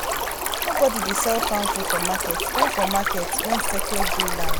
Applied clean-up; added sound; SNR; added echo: none; Stream; -4 dB; none.